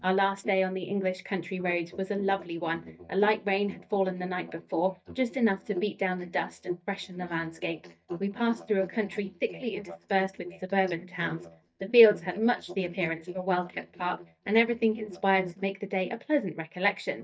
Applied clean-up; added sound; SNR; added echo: neural mask model DeepFilterNet 3.